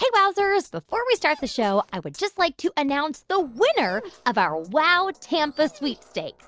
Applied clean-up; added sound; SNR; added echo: neural separator model SepFormer DNS4.